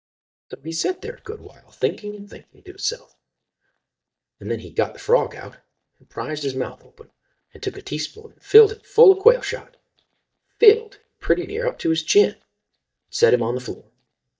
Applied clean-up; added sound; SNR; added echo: neural mask model DeepFilterNet 3.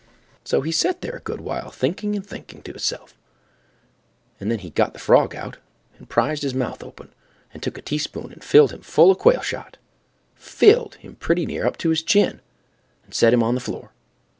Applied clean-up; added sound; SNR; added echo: none; none; none; none.